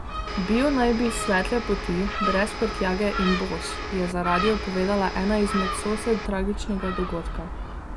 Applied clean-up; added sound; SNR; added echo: none; Domestic sounds, home sounds + Gull, seagull; 4 dB; none.